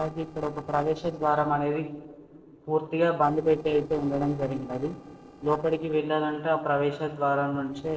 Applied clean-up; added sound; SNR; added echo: neural separator model SepFormer DNS4.